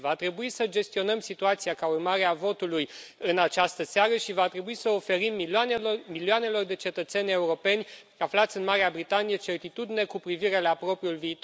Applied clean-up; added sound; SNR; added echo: none; none; none; none.